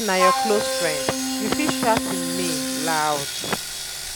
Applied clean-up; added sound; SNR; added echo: none; Sawing + Wind instrument, woodwind instrument; 0 dB; none.